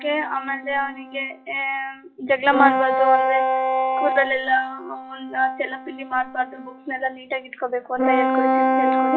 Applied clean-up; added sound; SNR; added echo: classical method log-MMSE.